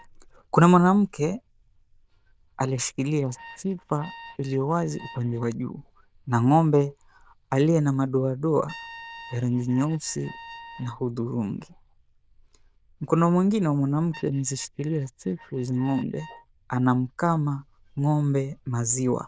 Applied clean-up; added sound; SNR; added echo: neural diffusion model UNIVERSE++.